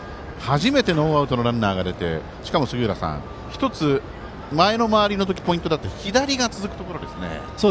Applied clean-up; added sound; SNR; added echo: none; none; none; none.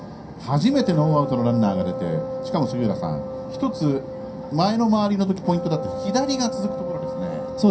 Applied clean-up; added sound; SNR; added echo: none; Wind instrument, woodwind instrument; 8 dB; reverberation time 0.3 s.